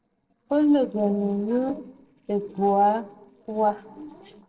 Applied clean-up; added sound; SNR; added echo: neural separator model SepFormer DNS4.